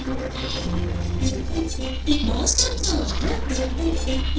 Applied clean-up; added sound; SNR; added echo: neural separator model SepFormer DNS4.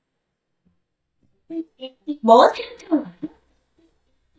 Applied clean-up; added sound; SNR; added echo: neural mask model DeepFilterNet 3.